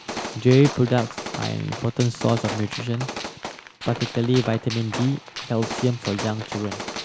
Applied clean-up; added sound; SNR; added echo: none; Gunshot, gunfire; 9 dB; none.